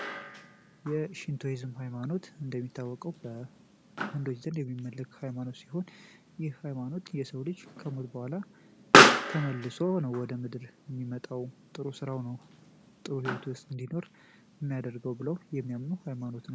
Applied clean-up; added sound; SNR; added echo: none; Explosion; -4 dB; none.